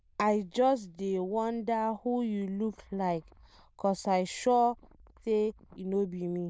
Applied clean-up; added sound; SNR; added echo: neural diffusion model UNIVERSE++.